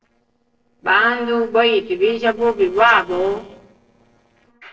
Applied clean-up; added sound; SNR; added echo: neural separator model SepFormer DNS4.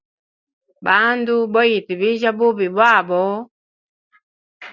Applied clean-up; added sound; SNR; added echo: none; none; none; none.